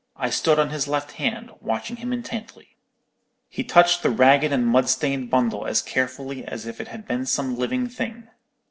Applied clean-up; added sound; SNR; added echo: none; none; none; none.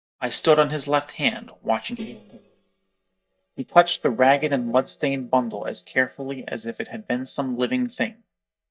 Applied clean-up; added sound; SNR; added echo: neural mask model DeepFilterNet 3.